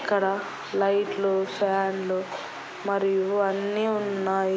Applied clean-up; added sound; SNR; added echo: none; none; none; none.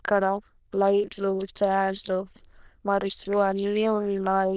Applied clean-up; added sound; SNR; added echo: neural diffusion model UNIVERSE++.